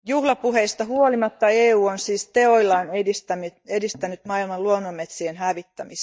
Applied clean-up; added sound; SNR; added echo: neural mask model DeepFilterNet 3.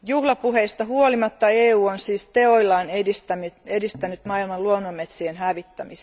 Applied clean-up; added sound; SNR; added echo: none; none; none; none.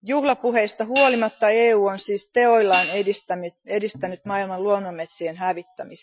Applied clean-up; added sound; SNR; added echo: classical method Wiener filter.